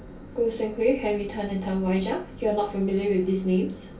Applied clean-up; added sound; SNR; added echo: none; none; none; reverberation time 0.2 s.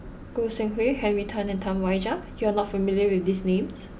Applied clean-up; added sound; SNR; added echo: none; none; none; none.